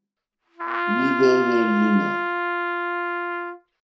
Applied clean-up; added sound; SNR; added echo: none; Trumpet; 1 dB; reverberation time 0.6 s.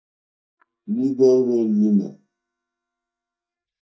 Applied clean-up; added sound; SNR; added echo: neural mask model DeepFilterNet 3.